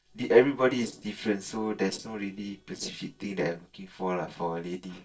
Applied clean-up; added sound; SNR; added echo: neural separator model SepFormer DNS4.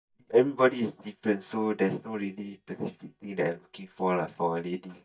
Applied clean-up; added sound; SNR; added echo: neural mask model DeepFilterNet 3.